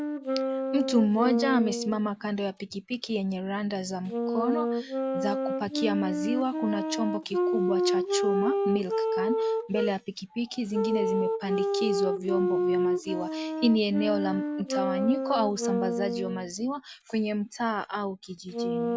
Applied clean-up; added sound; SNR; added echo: none; Wind instrument, woodwind instrument; 0 dB; none.